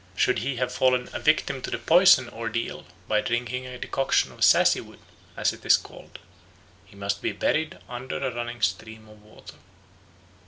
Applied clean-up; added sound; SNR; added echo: none; none; none; none.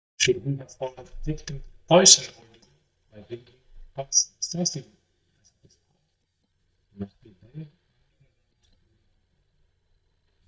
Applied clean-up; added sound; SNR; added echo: neural mask model DeepFilterNet 3.